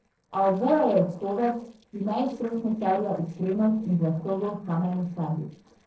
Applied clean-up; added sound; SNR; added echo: neural separator model SepFormer DNS4.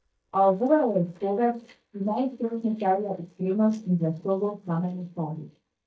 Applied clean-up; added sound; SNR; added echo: neural mask model DeepFilterNet 3.